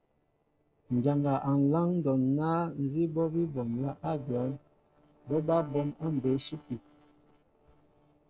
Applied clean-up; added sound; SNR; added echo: neural separator model SepFormer DNS4.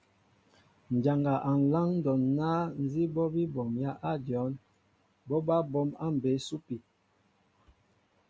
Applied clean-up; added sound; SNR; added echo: none; none; none; none.